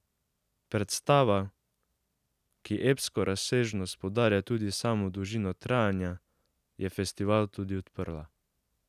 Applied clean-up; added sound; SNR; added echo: none; none; none; none.